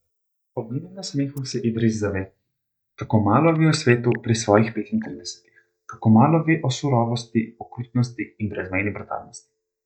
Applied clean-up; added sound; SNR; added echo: neural mask model DeepFilterNet 3.